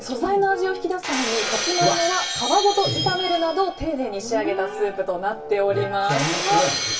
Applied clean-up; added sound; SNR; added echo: none; Shatter; 6 dB; reverberation time 0.2 s.